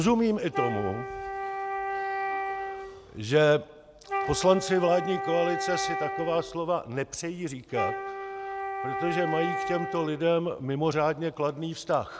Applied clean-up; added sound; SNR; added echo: none; Wind instrument, woodwind instrument; 5 dB; none.